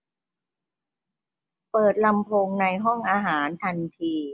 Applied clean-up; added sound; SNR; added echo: none; none; none; none.